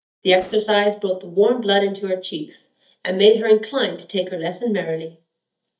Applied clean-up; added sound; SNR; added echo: neural mask model DeepFilterNet 3.